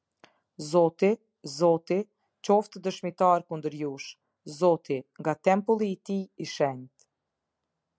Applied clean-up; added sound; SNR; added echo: none; none; none; none.